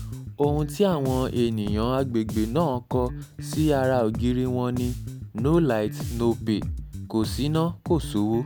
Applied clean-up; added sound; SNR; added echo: none; Bass guitar; 8 dB; none.